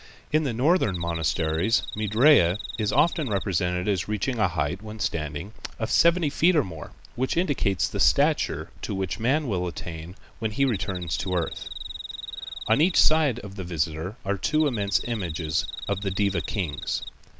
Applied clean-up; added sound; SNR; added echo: none; Cricket; 12 dB; none.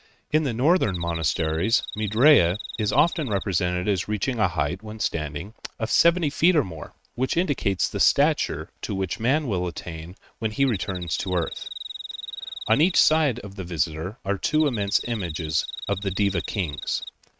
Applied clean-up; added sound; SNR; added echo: neural mask model RNNoise.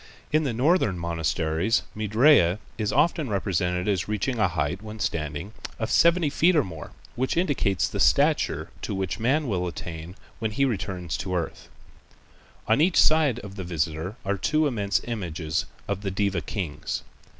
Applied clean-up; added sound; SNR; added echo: none; none; none; none.